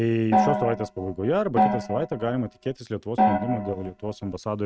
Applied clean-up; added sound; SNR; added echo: neural mask model RNNoise.